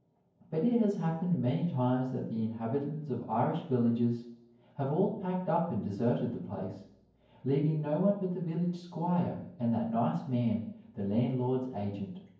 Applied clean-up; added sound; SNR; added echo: none; none; none; reverberation time 0.9 s.